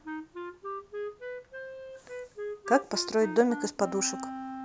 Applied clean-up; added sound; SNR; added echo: none; Wind instrument, woodwind instrument; 8 dB; none.